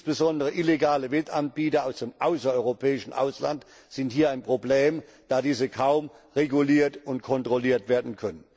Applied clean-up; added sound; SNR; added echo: none; none; none; none.